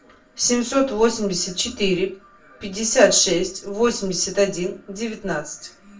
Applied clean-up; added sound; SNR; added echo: none; none; none; reverberation time 0.3 s.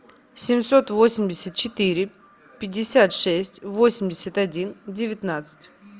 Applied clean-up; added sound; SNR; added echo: none; none; none; none.